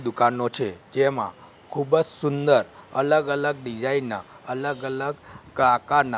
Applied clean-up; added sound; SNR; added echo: none; none; none; none.